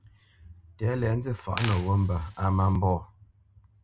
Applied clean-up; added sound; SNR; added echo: none; Coin (dropping); 12 dB; none.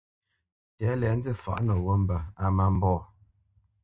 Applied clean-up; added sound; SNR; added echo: neural mask model DeepFilterNet 3.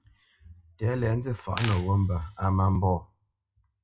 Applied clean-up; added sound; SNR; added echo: classical method log-MMSE.